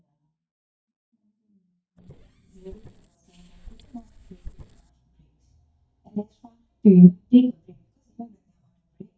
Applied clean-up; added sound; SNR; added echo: neural mask model DeepFilterNet 3.